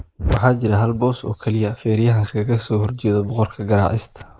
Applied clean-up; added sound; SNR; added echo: neural mask model Resemble Enhance denoiser.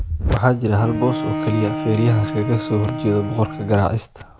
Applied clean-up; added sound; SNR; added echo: none; Bowed string instrument; 7 dB; none.